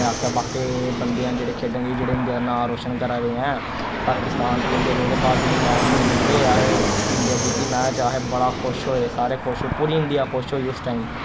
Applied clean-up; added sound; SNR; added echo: none; Fixed-wing aircraft, airplane; 1 dB; none.